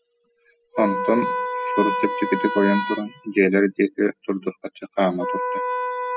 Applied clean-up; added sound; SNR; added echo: classical method spectral subtraction.